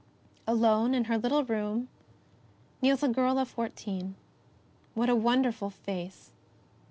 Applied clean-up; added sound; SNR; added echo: none; none; none; none.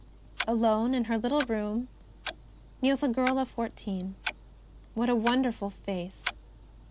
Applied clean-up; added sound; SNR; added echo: none; Clock; 12 dB; none.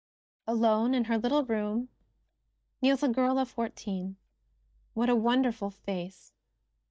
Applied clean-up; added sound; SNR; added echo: neural mask model DeepFilterNet 3.